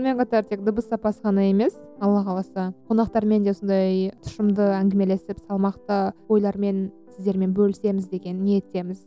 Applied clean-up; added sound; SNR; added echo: none; none; none; none.